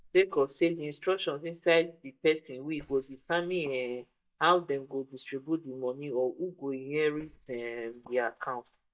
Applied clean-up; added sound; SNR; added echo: neural mask model DeepFilterNet 3.